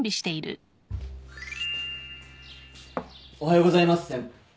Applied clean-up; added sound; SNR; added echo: none; Bowed string instrument; 17 dB; none.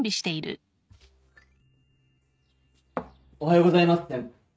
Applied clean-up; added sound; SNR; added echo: neural mask model RNNoise.